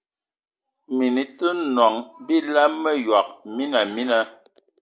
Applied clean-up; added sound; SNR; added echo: none; none; none; none.